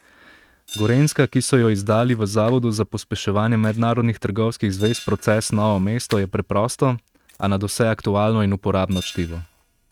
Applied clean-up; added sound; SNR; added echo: neural mask model RNNoise.